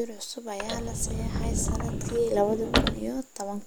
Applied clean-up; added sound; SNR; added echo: none; Sliding door / Slam / Wood; -2 dB; none.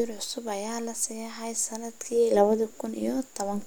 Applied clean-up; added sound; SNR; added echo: none; none; none; none.